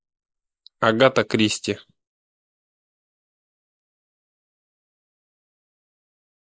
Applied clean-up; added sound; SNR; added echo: neural mask model Resemble Enhance denoiser.